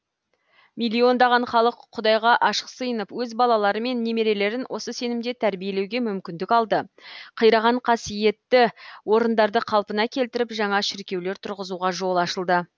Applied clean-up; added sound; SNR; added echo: none; none; none; none.